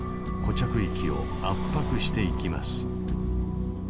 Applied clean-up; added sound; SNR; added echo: none; none; none; none.